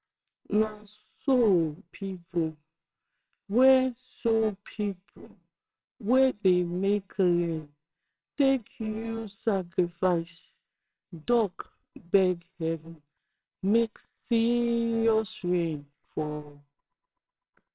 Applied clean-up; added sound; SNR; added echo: neural separator model SepFormer WHAMR!.